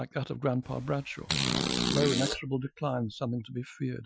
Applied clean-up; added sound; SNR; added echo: classical method Wiener filter.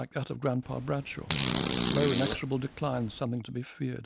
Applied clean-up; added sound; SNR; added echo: none; Fart; 0 dB; none.